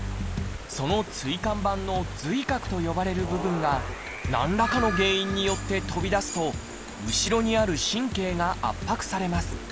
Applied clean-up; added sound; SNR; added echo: none; Stream; 16 dB; none.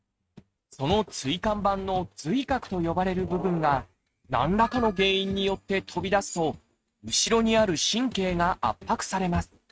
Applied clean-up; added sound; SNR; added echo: neural mask model RNNoise.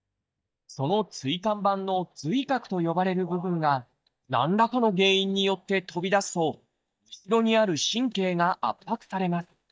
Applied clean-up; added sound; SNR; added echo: neural mask model DeepFilterNet 3.